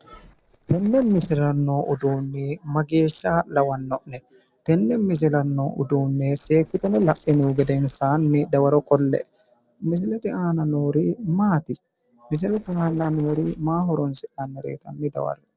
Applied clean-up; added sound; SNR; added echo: neural separator model SepFormer DNS4.